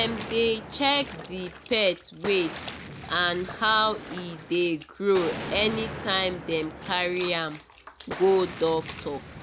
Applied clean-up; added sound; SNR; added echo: none; Explosion + Trickle, dribble / Splash, splatter; 12 dB; none.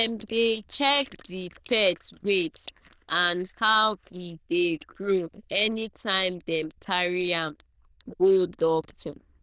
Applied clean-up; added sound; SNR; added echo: neural diffusion model UNIVERSE++.